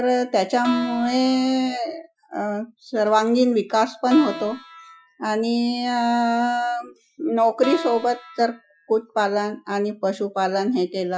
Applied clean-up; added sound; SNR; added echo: classical method Wiener filter.